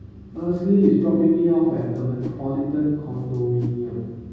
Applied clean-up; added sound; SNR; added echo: none; Whoosh, swoosh, swish; 17 dB; reverberation time 1.3 s.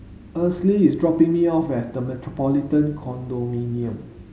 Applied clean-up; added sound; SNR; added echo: none; none; none; none.